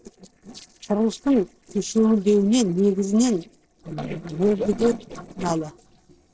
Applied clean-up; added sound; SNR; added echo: neural separator model SepFormer DNS4.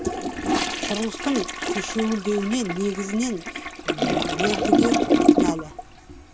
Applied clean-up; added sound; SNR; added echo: none; Toilet flush; -4 dB; none.